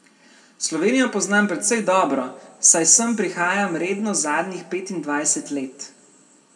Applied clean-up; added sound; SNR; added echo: none; none; none; reverberation time 0.8 s.